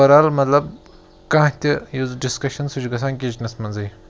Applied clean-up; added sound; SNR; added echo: none; none; none; none.